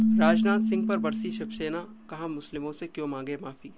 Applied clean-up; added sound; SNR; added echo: none; Keyboard (musical); -3 dB; none.